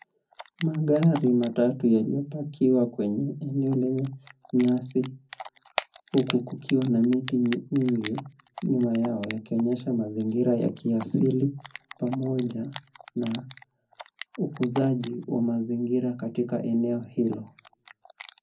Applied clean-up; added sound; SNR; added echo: none; Typing; 17 dB; reverberation time 0.4 s.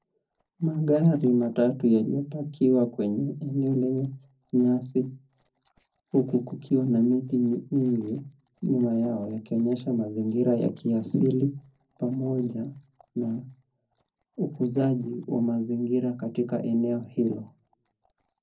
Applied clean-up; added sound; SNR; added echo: neural separator model SepFormer DNS4.